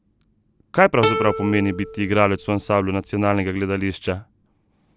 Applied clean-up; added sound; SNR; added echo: none; Plucked string instrument; 7 dB; none.